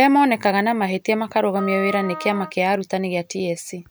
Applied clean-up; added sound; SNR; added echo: none; Wind instrument, woodwind instrument; 12 dB; none.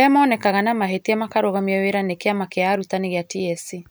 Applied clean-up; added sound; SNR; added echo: none; none; none; none.